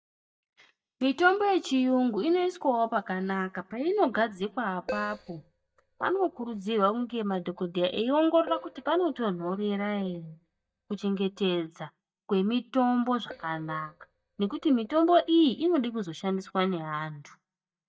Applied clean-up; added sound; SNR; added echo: neural mask model DeepFilterNet 3.